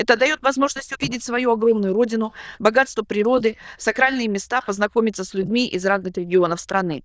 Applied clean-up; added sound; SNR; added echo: neural diffusion model UNIVERSE++.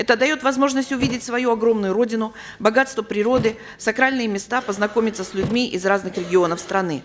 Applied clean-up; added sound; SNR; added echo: none; Thump, thud; 15 dB; none.